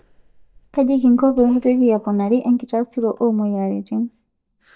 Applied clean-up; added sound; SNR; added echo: neural mask model DeepFilterNet 3.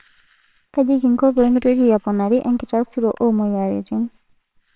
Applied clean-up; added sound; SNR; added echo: neural separator model SepFormer WHAMR!.